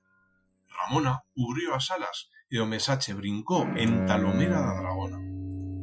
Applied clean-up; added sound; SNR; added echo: classical method Wiener filter.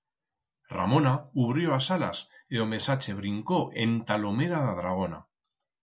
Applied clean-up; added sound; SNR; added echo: none; none; none; none.